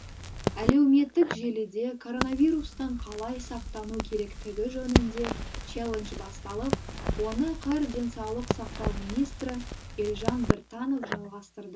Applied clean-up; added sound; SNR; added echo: none; Crackle; 3 dB; reverberation time 0.2 s.